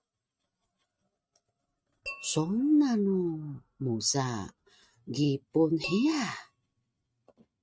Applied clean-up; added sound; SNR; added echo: neural mask model RNNoise.